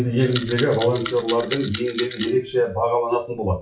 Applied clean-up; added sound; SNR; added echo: classical method WPE with log-MMSE.